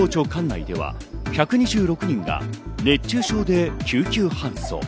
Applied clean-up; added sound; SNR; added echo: none; none; none; none.